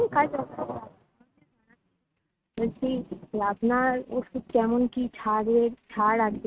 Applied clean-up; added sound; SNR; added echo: neural mask model RNNoise.